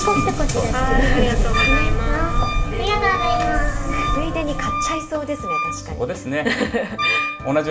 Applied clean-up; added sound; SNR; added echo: none; Wind instrument, woodwind instrument; 7 dB; reverberation time 0.8 s.